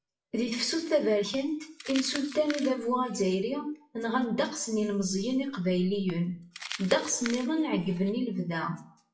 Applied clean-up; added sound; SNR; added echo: classical method WPE with log-MMSE.